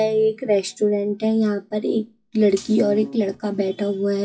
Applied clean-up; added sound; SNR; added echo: classical method WPE with log-MMSE.